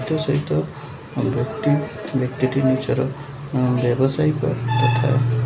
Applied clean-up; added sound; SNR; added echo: none; none; none; none.